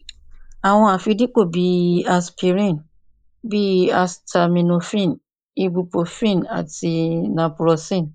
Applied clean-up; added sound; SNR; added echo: neural mask model Resemble Enhance denoiser.